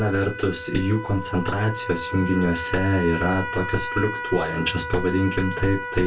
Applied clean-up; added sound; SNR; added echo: none; Trumpet; 8 dB; reverberation time 0.1 s.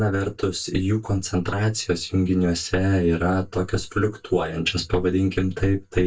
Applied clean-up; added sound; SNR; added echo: neural mask model DeepFilterNet 3.